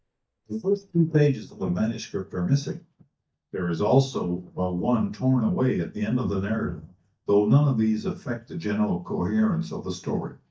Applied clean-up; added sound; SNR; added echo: neural mask model DeepFilterNet 3.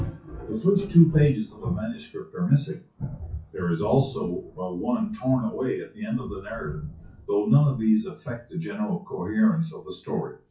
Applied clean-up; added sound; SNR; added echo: classical method WPE with log-MMSE.